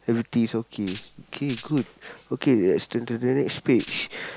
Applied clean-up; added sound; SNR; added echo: none; Tambourine; 0 dB; none.